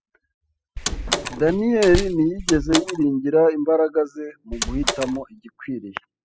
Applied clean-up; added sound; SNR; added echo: classical method spectral subtraction.